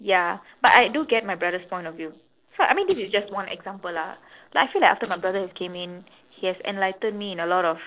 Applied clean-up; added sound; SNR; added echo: neural separator model SepFormer DNS4.